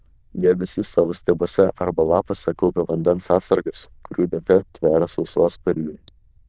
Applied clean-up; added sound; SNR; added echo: neural diffusion model UNIVERSE++.